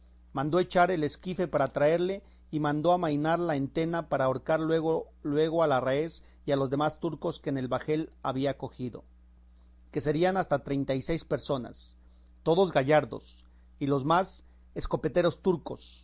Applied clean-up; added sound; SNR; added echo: none; none; none; none.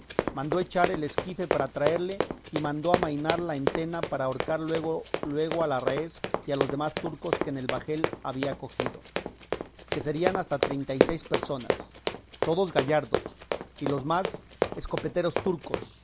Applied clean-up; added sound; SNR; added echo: none; Run; 2 dB; none.